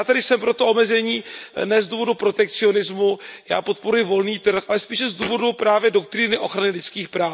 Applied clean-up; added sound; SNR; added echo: none; Thump, thud; 11 dB; none.